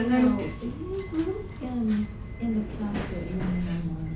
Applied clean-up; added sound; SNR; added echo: none; Subway, metro, underground; 0 dB; reverberation time 0.7 s.